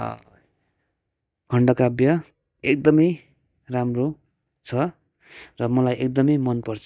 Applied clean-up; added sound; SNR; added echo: neural mask model DeepFilterNet 3.